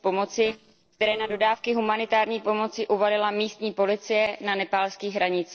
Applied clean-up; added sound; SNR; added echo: neural separator model SepFormer DNS4.